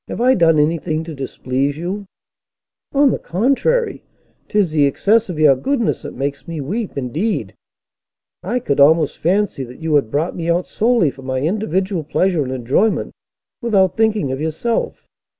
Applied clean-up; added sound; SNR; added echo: none; none; none; none.